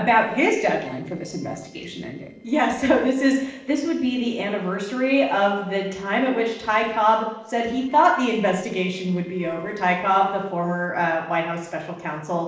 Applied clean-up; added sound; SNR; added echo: neural separator model SepFormer DNS4.